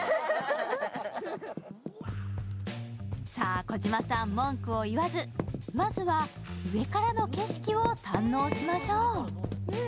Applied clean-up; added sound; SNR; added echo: none; Typing; 11 dB; none.